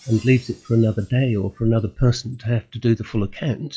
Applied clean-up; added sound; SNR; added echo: classical method log-MMSE.